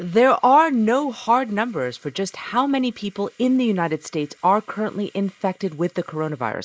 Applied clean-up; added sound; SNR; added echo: neural mask model Resemble Enhance denoiser.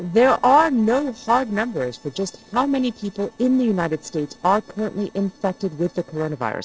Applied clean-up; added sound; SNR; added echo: neural separator model SepFormer DNS4.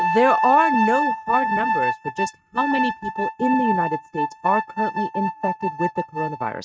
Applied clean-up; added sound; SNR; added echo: neural mask model RNNoise.